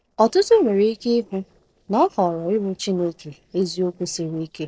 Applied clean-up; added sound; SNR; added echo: neural separator model SepFormer DNS4.